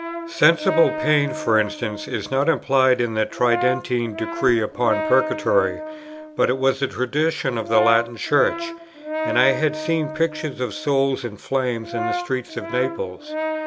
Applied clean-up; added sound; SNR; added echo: none; Brass instrument; 8 dB; none.